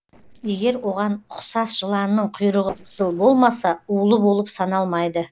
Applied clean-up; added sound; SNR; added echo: neural separator model SepFormer DNS4.